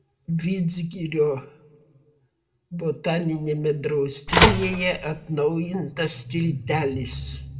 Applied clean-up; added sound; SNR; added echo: none; Telephone; -4 dB; reverberation time 0.5 s.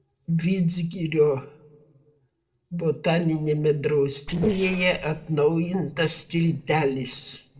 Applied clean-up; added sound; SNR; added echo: neural separator model SepFormer DNS4.